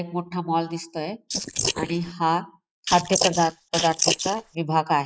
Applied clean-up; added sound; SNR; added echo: neural mask model Resemble Enhance denoiser.